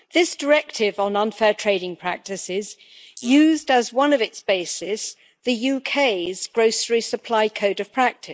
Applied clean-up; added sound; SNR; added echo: neural mask model Resemble Enhance denoiser.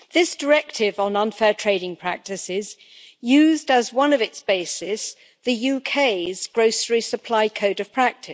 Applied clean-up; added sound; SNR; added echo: none; none; none; none.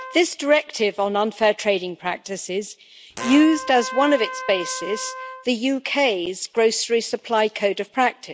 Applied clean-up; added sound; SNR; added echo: none; Trumpet + Fart; 15 dB; none.